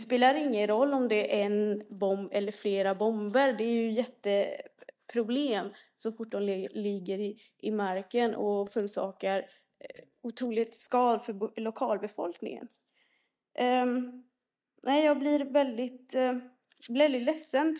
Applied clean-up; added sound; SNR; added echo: neural mask model DeepFilterNet 3.